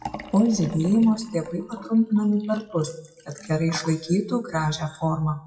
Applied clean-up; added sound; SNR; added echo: classical method WPE with log-MMSE.